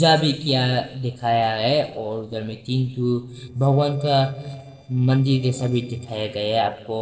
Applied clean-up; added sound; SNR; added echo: neural separator model SepFormer DNS4.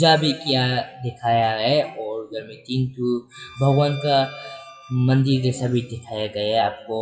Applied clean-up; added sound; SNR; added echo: classical method WPE with log-MMSE.